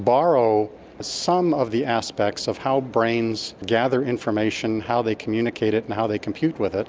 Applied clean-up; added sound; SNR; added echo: none; none; none; none.